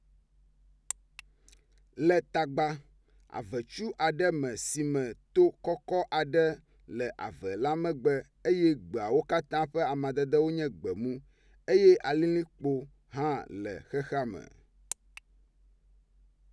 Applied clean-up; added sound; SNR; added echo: none; none; none; none.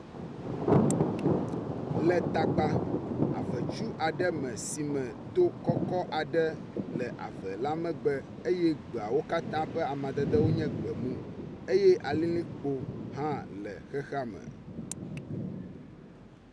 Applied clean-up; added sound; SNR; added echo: none; Thunder; 1 dB; none.